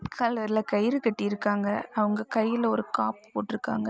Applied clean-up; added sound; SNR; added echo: none; none; none; none.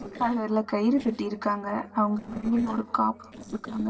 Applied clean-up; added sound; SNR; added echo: neural separator model SepFormer DNS4.